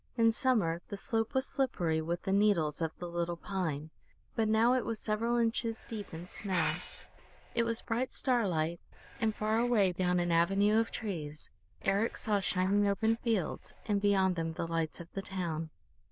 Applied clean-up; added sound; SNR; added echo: neural diffusion model UNIVERSE++.